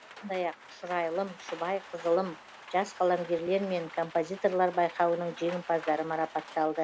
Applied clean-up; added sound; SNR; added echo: none; Rain; 17 dB; none.